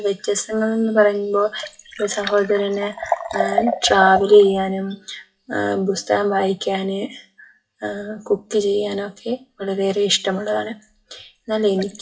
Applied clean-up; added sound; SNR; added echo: classical method WPE with log-MMSE.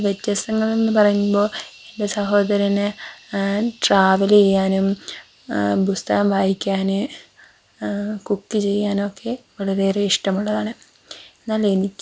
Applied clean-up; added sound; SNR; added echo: none; none; none; none.